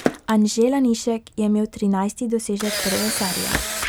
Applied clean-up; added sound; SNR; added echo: none; Camera; 6 dB; none.